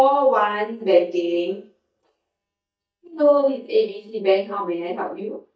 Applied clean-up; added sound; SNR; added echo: neural mask model DeepFilterNet 3.